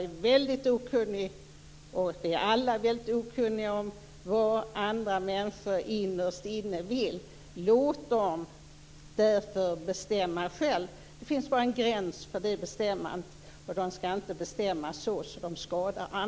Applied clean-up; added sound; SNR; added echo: none; none; none; none.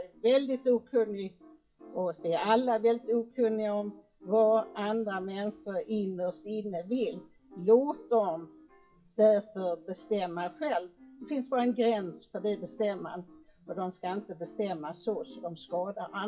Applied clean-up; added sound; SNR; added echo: classical method WPE with log-MMSE.